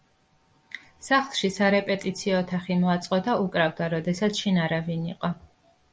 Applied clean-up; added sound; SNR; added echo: none; none; none; none.